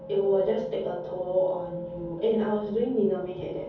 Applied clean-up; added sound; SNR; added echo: none; Wind; 11 dB; reverberation time 0.6 s.